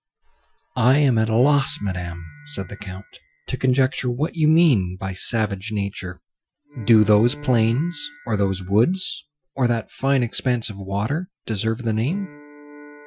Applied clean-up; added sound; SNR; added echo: classical method Wiener filter.